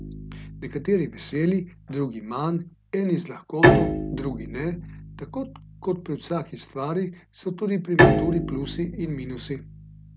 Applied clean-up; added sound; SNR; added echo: none; Bowed string instrument; -2 dB; none.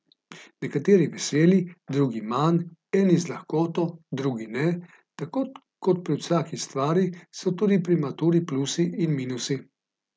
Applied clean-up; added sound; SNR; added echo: none; none; none; none.